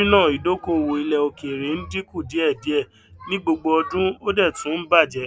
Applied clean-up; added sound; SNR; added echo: none; none; none; none.